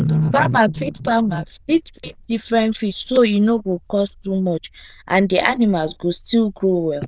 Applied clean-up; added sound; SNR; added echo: neural diffusion model UNIVERSE++.